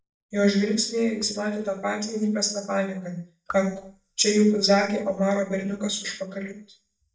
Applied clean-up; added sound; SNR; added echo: neural mask model DeepFilterNet 3.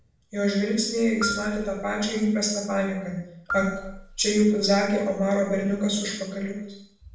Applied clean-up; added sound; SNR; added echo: none; Marimba, xylophone; 12 dB; reverberation time 0.7 s.